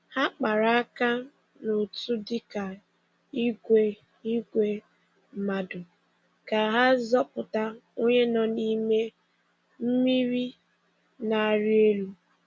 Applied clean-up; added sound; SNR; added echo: none; none; none; none.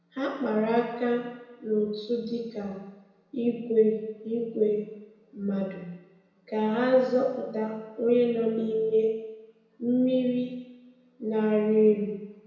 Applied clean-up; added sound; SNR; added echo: none; none; none; reverberation time 1.0 s.